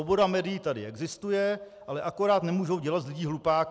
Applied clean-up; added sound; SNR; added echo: none; none; none; none.